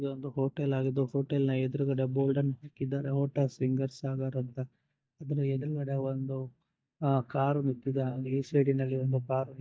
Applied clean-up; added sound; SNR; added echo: neural mask model DeepFilterNet 3.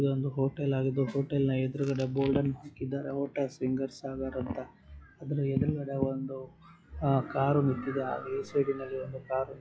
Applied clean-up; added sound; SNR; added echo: classical method log-MMSE.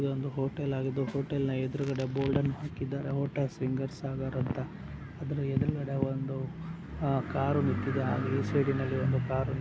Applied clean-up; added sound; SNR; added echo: none; Snare drum; 19 dB; none.